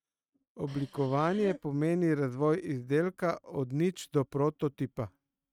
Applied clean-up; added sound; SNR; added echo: neural mask model RNNoise.